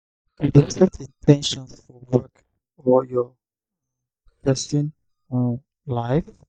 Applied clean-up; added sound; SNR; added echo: neural mask model DeepFilterNet 3.